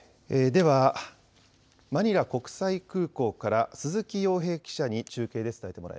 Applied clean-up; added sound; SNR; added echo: none; none; none; none.